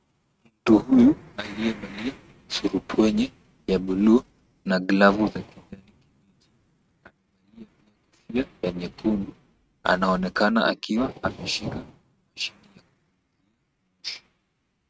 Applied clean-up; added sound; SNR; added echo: neural mask model RNNoise.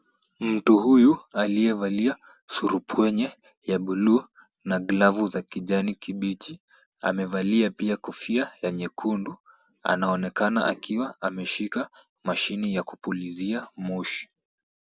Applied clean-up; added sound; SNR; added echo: none; none; none; none.